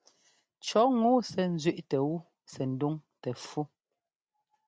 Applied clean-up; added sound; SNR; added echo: none; none; none; none.